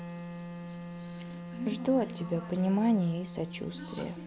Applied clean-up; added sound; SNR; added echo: none; Wind instrument, woodwind instrument; 10 dB; none.